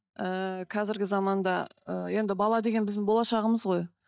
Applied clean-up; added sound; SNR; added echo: neural mask model DeepFilterNet 3.